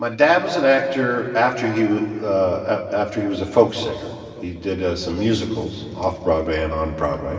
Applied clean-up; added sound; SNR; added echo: none; none; none; reverberation time 2.3 s.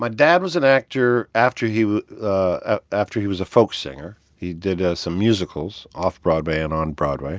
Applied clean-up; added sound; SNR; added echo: none; none; none; none.